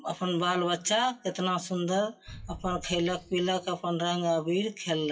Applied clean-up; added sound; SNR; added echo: classical method WPE with log-MMSE.